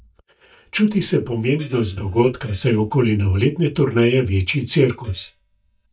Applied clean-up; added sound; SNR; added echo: neural mask model DeepFilterNet 3.